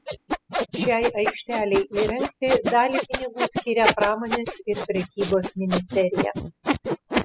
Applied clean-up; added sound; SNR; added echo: classical method spectral subtraction.